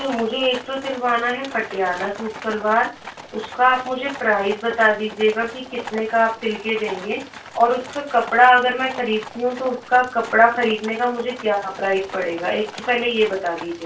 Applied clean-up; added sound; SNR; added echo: none; Livestock, farm animals, working animals; 16 dB; reverberation time 0.2 s.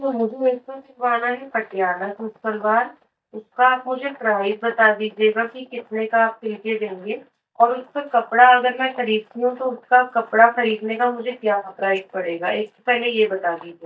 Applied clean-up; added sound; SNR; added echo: neural mask model DeepFilterNet 3.